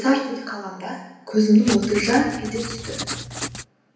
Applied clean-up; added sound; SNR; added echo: none; Writing; 9 dB; reverberation time 0.9 s.